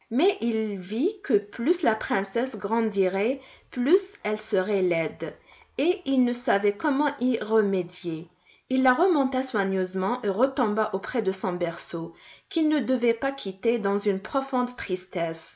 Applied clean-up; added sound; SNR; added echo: none; none; none; none.